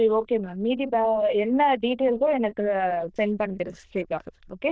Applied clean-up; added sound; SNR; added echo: neural diffusion model UNIVERSE++.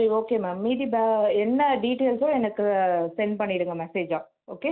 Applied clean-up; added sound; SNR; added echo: none; none; none; none.